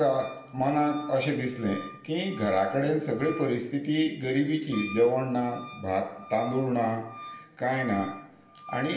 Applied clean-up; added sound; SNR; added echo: none; Wind instrument, woodwind instrument; 17 dB; reverberation time 0.7 s.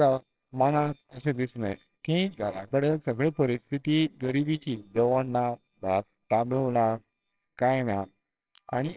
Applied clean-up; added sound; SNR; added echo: neural separator model SepFormer WHAMR!.